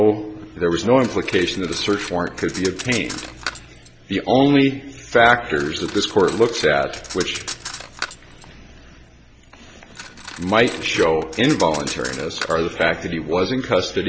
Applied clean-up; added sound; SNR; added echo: none; Cutlery, silverware; 15 dB; none.